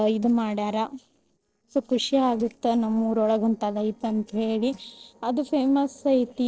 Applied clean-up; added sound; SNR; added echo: neural separator model SepFormer DNS4.